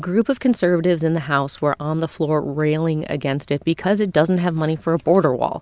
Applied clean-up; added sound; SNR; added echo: none; none; none; none.